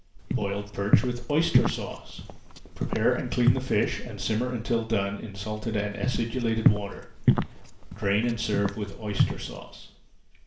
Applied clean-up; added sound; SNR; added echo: none; Walk, footsteps; -1 dB; reverberation time 0.5 s.